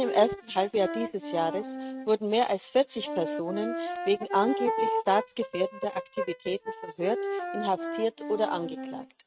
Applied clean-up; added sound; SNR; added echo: neural mask model RNNoise.